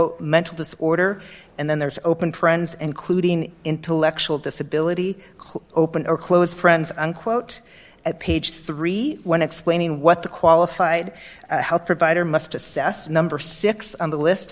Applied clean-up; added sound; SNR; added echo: none; none; none; none.